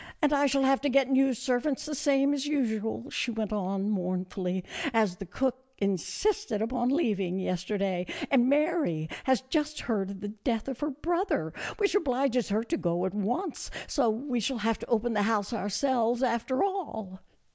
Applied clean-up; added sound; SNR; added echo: none; none; none; none.